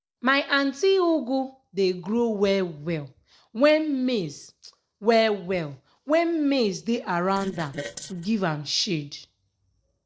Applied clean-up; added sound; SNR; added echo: neural separator model SepFormer DNS4.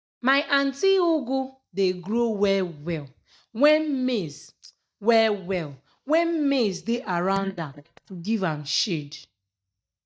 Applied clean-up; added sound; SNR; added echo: neural mask model DeepFilterNet 3.